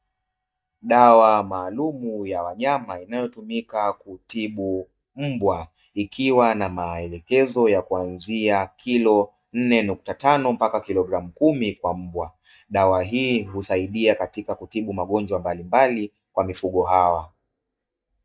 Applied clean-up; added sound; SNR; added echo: neural mask model DeepFilterNet 3.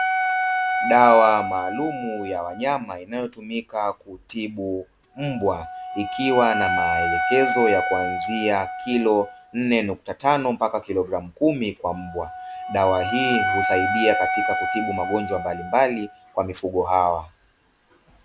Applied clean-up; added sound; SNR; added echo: none; Wind instrument, woodwind instrument; 4 dB; none.